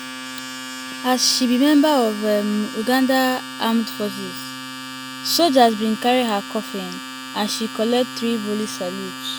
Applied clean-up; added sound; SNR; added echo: none; Domestic sounds, home sounds; 11 dB; none.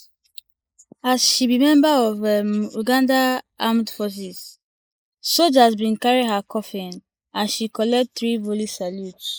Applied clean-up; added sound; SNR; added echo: neural mask model Resemble Enhance denoiser.